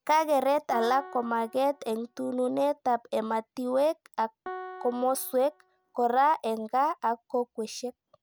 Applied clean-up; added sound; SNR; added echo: none; Piano; 18 dB; none.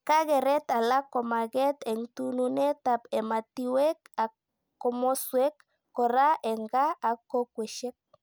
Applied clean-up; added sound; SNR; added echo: none; none; none; none.